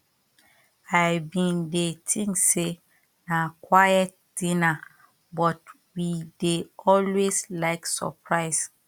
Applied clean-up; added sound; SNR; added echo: none; none; none; none.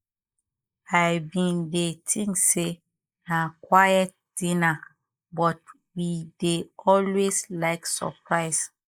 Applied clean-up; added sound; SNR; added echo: neural mask model Resemble Enhance denoiser.